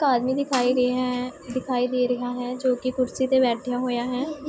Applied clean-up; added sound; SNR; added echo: none; none; none; none.